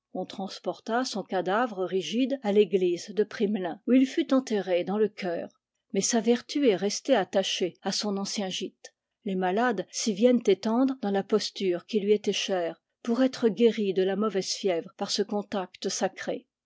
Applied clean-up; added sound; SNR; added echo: none; none; none; none.